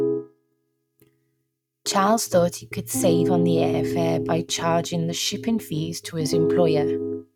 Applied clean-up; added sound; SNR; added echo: neural mask model RNNoise.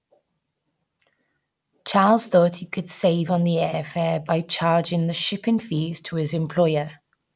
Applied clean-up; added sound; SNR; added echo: none; none; none; none.